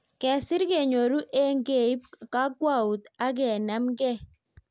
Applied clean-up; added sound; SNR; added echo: none; none; none; none.